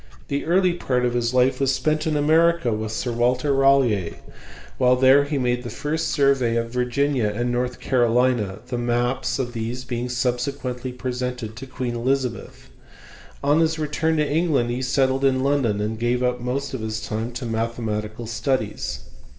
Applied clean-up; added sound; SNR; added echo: none; Clock; 13 dB; reverberation time 1.5 s.